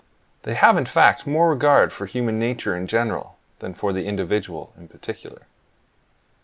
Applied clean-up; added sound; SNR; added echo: none; none; none; none.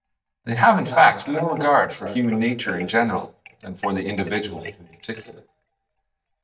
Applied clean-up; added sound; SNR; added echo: neural mask model DeepFilterNet 3.